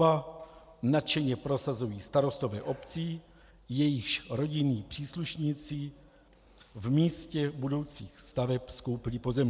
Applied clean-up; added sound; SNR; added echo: none; none; none; none.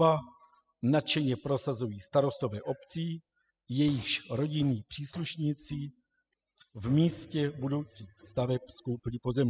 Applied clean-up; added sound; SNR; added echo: classical method spectral subtraction.